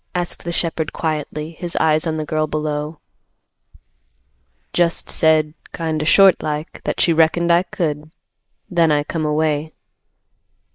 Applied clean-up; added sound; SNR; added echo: neural mask model Resemble Enhance denoiser.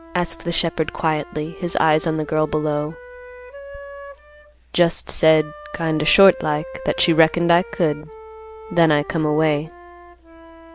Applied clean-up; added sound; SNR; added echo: none; Wind instrument, woodwind instrument; 17 dB; none.